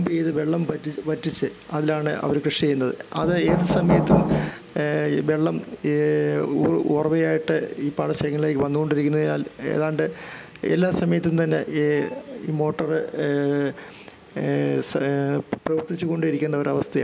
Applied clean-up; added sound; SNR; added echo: none; Knock; -1 dB; none.